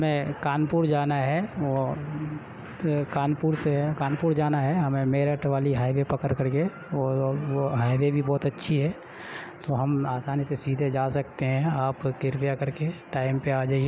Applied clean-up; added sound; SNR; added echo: none; none; none; none.